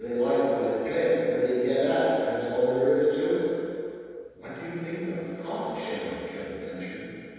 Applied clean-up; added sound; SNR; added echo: none; none; none; reverberation time 2.1 s.